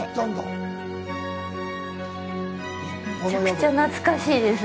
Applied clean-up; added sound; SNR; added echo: none; none; none; none.